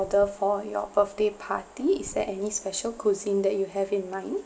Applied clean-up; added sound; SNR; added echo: none; none; none; none.